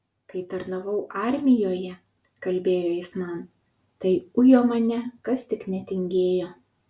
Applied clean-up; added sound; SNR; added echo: none; none; none; none.